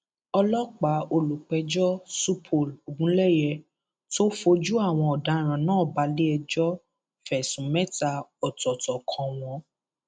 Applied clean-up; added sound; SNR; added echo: none; none; none; none.